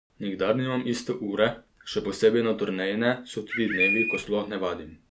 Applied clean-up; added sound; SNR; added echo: none; Bird; 0 dB; none.